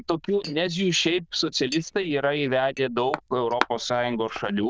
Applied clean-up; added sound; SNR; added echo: neural diffusion model UNIVERSE++.